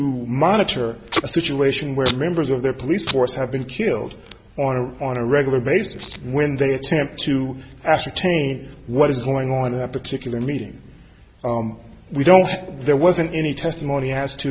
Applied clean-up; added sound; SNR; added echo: none; Packing tape, duct tape; 15 dB; none.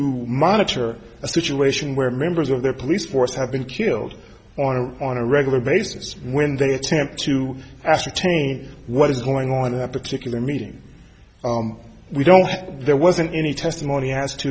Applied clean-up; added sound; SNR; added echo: none; none; none; none.